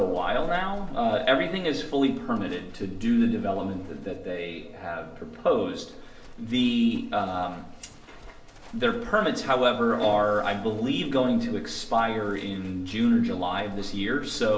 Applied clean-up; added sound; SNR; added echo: none; Livestock, farm animals, working animals; 14 dB; reverberation time 0.4 s.